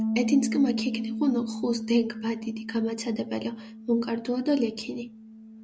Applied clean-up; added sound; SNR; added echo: none; Bass guitar; 6 dB; none.